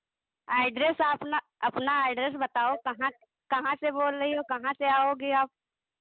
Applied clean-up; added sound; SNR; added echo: none; none; none; none.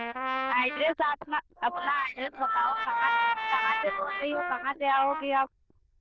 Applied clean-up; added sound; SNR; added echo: neural diffusion model UNIVERSE++.